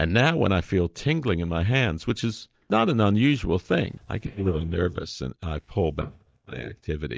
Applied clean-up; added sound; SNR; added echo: neural mask model DeepFilterNet 3.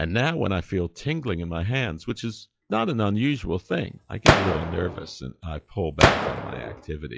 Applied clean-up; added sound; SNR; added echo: classical method log-MMSE.